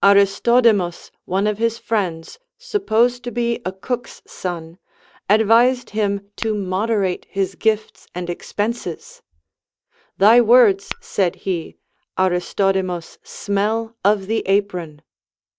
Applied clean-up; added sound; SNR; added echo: neural mask model DeepFilterNet 3.